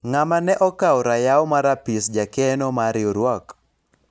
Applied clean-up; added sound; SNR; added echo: none; none; none; none.